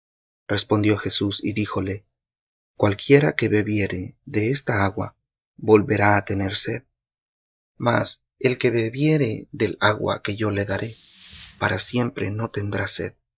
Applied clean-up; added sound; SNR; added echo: neural mask model DeepFilterNet 3.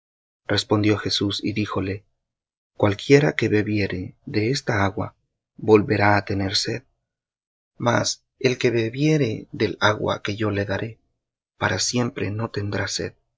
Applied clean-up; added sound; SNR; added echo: none; none; none; none.